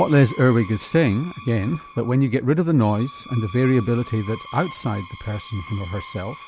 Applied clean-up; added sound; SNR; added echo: none; Screech; 19 dB; none.